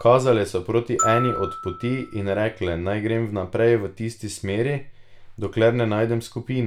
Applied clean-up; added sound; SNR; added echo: none; Glockenspiel; 9 dB; none.